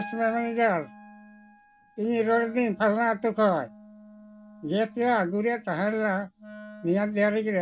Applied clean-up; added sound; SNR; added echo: none; Piano + Wind instrument, woodwind instrument; 19 dB; none.